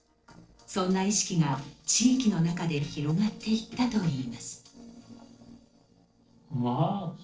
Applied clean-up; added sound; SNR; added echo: neural separator model SepFormer DNS4.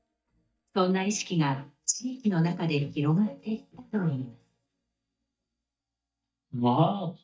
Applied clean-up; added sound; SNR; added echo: neural mask model DeepFilterNet 3.